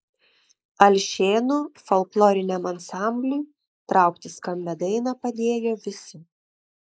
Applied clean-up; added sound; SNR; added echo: neural mask model Resemble Enhance denoiser.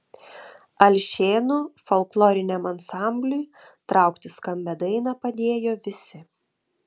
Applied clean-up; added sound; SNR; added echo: none; none; none; none.